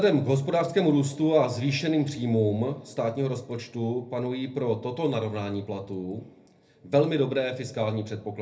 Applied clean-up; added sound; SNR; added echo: none; none; none; reverberation time 0.3 s.